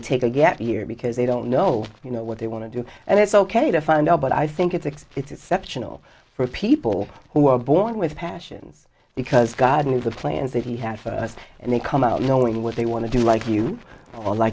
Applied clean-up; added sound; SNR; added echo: none; none; none; none.